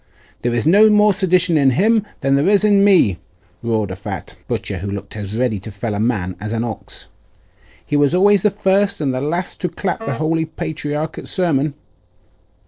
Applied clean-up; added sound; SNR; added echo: neural separator model SepFormer DNS4.